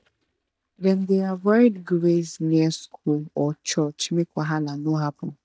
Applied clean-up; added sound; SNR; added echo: neural mask model DeepFilterNet 3.